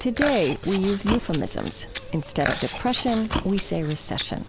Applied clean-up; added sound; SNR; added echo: none; Chewing, mastication; 6 dB; none.